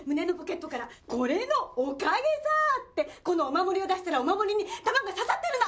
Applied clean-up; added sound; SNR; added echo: none; none; none; none.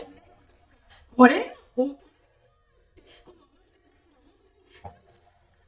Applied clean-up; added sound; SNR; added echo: neural mask model DeepFilterNet 3.